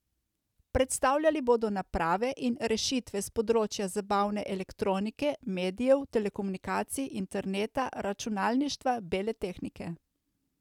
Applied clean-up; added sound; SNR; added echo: none; none; none; none.